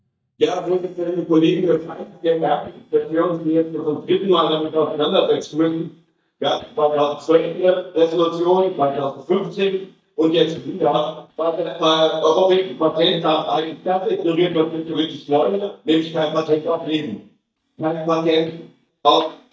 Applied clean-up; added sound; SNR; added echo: neural mask model DeepFilterNet 3.